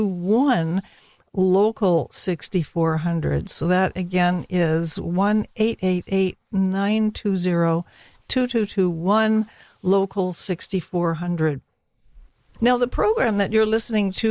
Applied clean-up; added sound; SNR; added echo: neural mask model Resemble Enhance denoiser.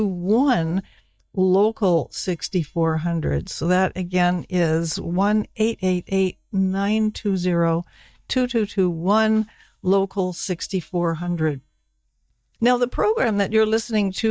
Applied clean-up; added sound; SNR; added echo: neural mask model DeepFilterNet 3.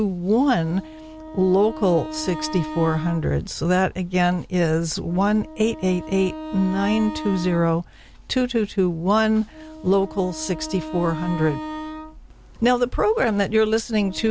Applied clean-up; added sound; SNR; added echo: none; Wind instrument, woodwind instrument; 14 dB; none.